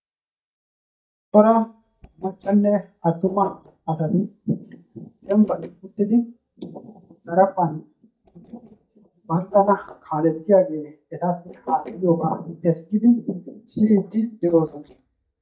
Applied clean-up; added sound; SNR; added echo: neural mask model DeepFilterNet 3.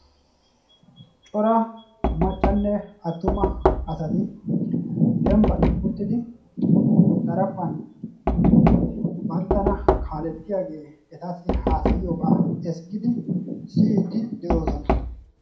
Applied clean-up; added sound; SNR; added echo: none; Knock; 4 dB; reverberation time 0.4 s.